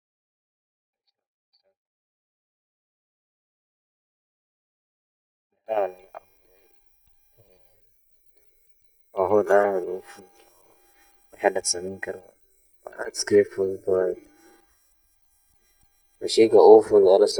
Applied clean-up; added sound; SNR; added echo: neural mask model DeepFilterNet 3.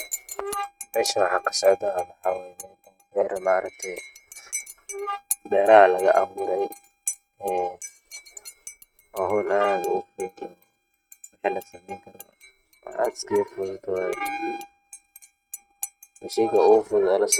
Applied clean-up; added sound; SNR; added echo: neural mask model RNNoise.